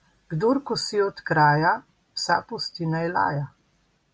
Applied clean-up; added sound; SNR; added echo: none; none; none; none.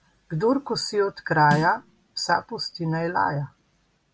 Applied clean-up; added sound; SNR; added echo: none; Snare drum; 10 dB; none.